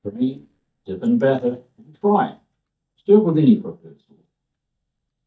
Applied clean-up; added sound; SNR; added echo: neural mask model DeepFilterNet 3.